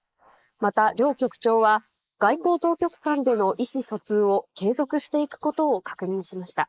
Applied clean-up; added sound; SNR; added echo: neural mask model Resemble Enhance denoiser.